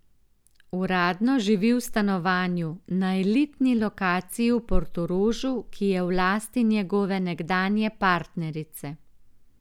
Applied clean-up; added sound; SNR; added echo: none; none; none; none.